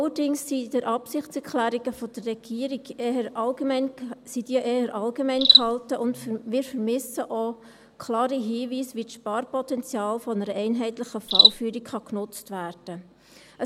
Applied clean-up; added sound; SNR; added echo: none; Cricket; 1 dB; none.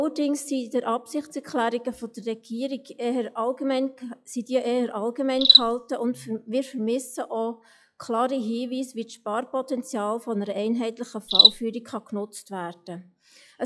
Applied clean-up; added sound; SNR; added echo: classical method log-MMSE.